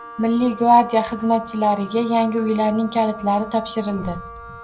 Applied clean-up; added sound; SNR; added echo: none; Wind instrument, woodwind instrument; 17 dB; none.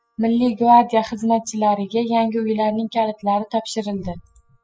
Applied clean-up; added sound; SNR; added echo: classical method spectral subtraction.